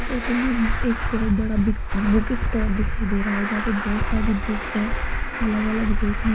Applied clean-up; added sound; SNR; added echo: none; Traffic noise, roadway noise; 0 dB; none.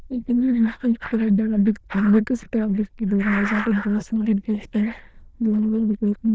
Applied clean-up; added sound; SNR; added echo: neural diffusion model UNIVERSE++.